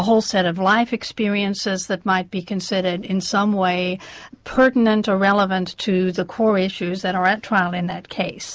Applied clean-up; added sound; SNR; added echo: none; none; none; none.